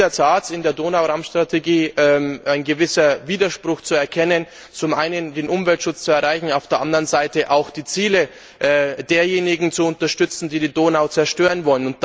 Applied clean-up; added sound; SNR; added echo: none; none; none; none.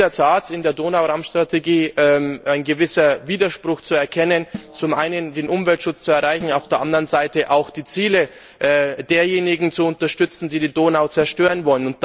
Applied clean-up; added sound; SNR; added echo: neural separator model SepFormer DNS4.